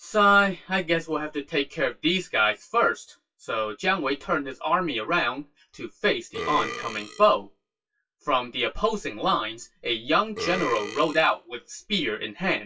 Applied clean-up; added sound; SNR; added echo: classical method WPE with log-MMSE.